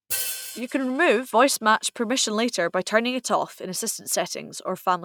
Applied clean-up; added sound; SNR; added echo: neural mask model RNNoise.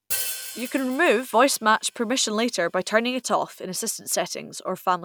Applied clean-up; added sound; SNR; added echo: none; Hi-hat; 12 dB; none.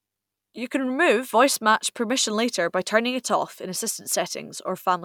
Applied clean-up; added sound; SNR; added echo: none; none; none; none.